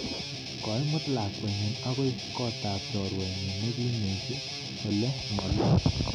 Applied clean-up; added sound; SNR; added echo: none; Guitar; 6 dB; none.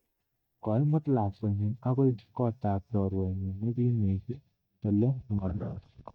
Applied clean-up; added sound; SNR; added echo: neural mask model DeepFilterNet 3.